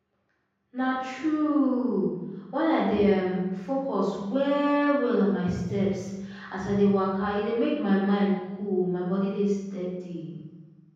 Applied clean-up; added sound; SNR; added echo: none; none; none; reverberation time 1.3 s.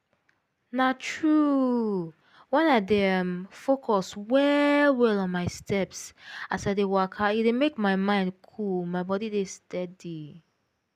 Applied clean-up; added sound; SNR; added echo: none; none; none; none.